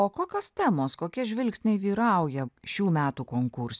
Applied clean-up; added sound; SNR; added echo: none; none; none; none.